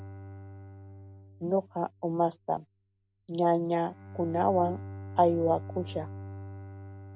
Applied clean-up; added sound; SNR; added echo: none; Bowed string instrument; 13 dB; none.